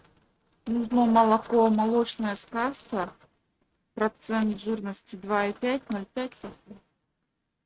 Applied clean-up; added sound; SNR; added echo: neural mask model RNNoise.